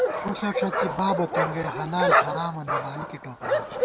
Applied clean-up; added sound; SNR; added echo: none; Bark; -3 dB; none.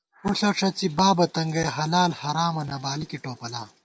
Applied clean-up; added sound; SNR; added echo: none; none; none; none.